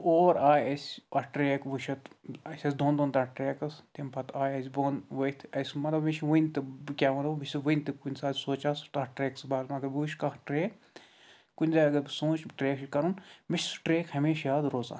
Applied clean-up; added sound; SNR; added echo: none; none; none; none.